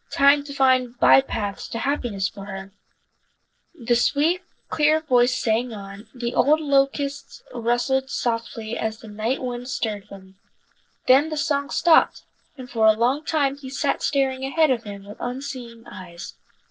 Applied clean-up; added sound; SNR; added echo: neural separator model SepFormer DNS4.